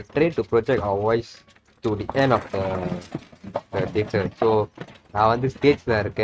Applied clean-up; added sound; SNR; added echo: neural mask model RNNoise.